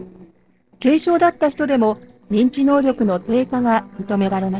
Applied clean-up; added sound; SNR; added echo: neural separator model SepFormer DNS4.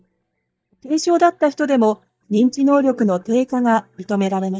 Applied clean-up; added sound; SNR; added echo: neural mask model DeepFilterNet 3.